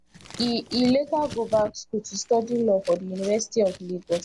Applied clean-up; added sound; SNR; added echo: none; Scissors; 18 dB; none.